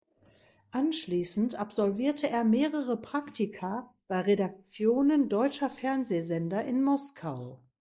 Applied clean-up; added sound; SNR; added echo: neural mask model Resemble Enhance denoiser.